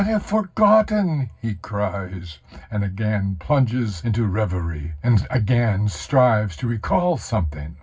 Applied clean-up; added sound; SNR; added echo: none; none; none; reverberation time 0.4 s.